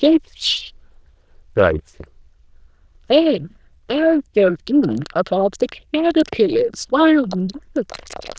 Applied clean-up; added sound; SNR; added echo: neural diffusion model UNIVERSE++.